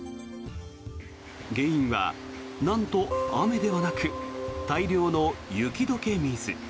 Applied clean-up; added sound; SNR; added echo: none; none; none; none.